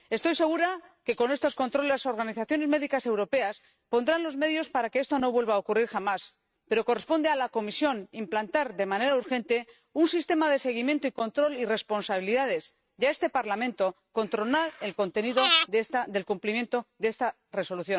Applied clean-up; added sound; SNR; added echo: neural mask model RNNoise.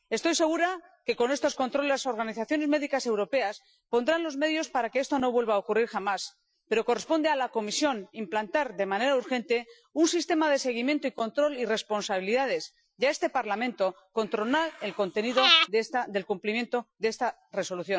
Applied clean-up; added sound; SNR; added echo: classical method Wiener filter.